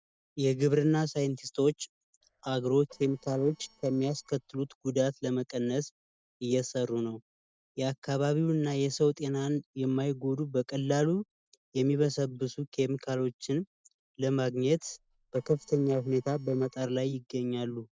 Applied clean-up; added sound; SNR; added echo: neural separator model SepFormer DNS4.